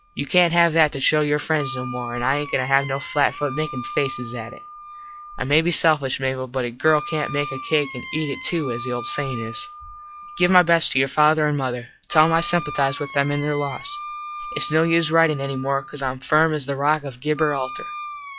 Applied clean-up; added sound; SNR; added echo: classical method log-MMSE.